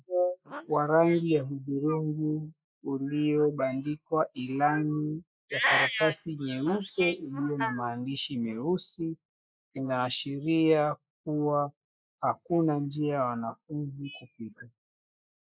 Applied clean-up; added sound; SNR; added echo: neural mask model Resemble Enhance denoiser.